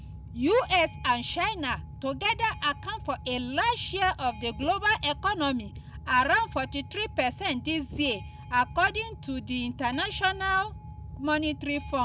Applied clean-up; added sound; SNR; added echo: none; Boat, Water vehicle; 13 dB; none.